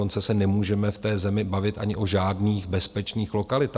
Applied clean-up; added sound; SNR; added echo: none; none; none; none.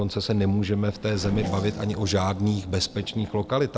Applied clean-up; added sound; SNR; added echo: none; Race car, auto racing / Accelerating, revving, vroom; 13 dB; none.